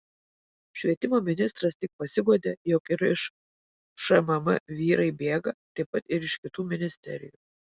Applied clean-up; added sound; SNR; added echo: none; none; none; none.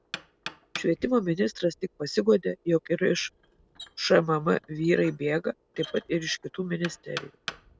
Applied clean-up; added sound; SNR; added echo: none; Knock; 18 dB; none.